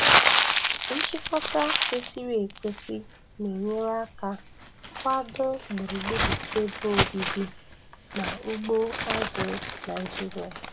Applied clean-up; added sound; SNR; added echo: none; Crumpling, crinkling; -2 dB; none.